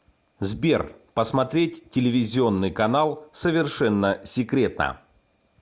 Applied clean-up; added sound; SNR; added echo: none; none; none; none.